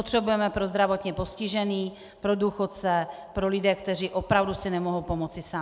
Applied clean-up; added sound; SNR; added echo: none; none; none; none.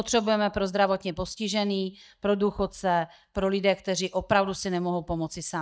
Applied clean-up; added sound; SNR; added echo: neural mask model DeepFilterNet 3.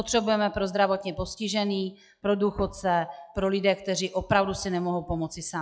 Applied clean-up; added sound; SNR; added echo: classical method log-MMSE.